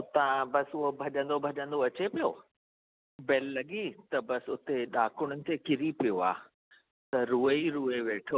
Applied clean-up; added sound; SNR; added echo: none; none; none; none.